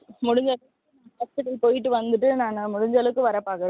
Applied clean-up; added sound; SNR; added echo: none; none; none; none.